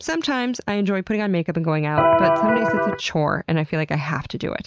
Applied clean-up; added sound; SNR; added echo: neural mask model RNNoise.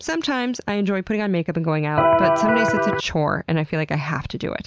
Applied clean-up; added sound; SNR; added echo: none; Electric guitar; -5 dB; none.